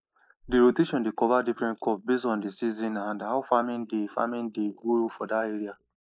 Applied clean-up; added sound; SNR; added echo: neural mask model Resemble Enhance denoiser.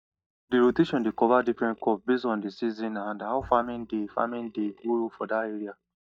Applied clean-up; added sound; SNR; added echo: neural mask model DeepFilterNet 3.